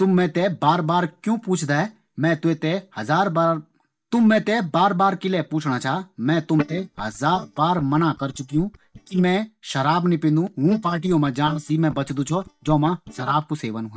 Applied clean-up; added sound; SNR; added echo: neural mask model DeepFilterNet 3.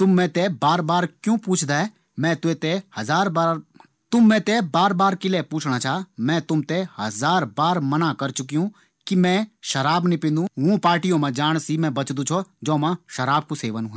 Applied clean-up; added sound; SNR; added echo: none; none; none; none.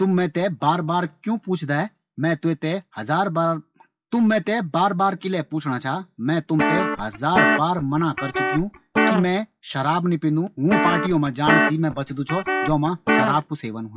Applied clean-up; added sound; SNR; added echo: classical method WPE with log-MMSE.